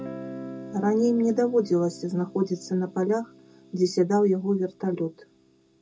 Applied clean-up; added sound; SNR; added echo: none; Guitar; 17 dB; reverberation time 0.2 s.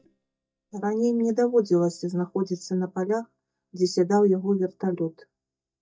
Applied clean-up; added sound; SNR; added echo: neural mask model DeepFilterNet 3.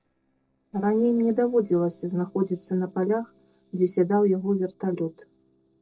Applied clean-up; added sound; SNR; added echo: neural separator model SepFormer DNS4.